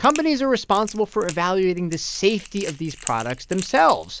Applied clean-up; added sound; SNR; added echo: none; Crackle; 17 dB; none.